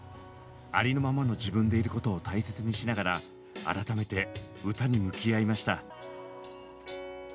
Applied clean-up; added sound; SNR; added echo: none; none; none; none.